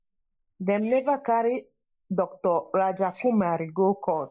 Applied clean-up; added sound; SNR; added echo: neural mask model Resemble Enhance denoiser.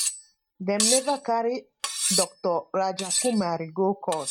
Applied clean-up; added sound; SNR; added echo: neural mask model RNNoise.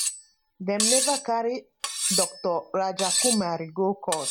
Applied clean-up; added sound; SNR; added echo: none; Cutlery, silverware; 1 dB; none.